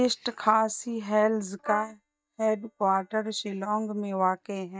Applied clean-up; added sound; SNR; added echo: neural mask model DeepFilterNet 3.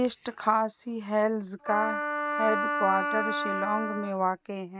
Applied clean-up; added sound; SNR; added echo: neural mask model RNNoise.